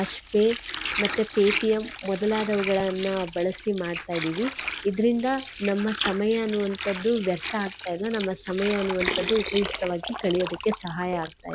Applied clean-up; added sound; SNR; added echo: none; Water; 6 dB; none.